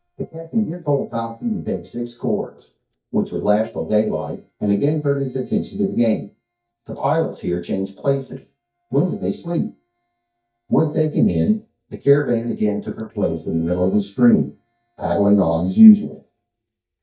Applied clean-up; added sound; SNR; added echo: neural mask model DeepFilterNet 3.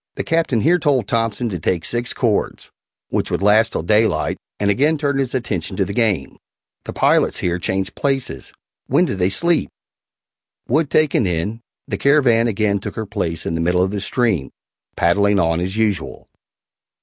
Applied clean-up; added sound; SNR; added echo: none; none; none; none.